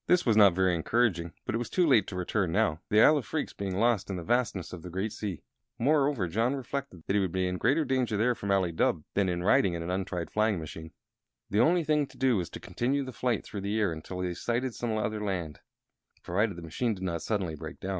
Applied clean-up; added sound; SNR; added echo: none; none; none; none.